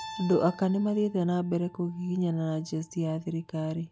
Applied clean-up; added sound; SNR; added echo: none; Keyboard (musical); 20 dB; none.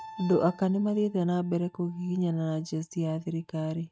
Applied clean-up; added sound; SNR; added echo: neural mask model RNNoise.